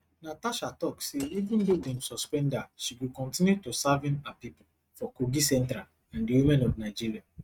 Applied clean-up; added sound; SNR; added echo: neural mask model RNNoise.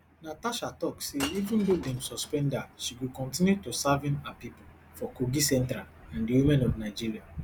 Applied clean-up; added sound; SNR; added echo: none; Shatter / Crushing; 15 dB; none.